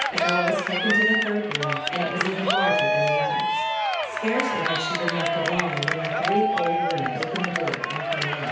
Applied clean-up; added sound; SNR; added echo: none; Cheering; -4 dB; reverberation time 0.8 s.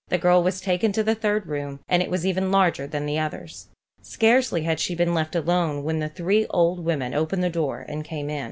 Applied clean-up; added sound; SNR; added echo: none; none; none; none.